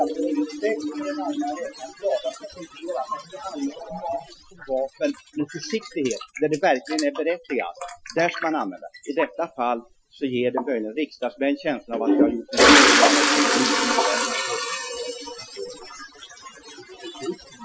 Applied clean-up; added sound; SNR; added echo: classical method Wiener filter.